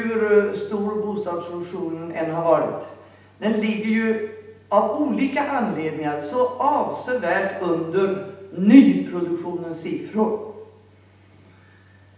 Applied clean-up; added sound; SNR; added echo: none; none; none; reverberation time 0.8 s.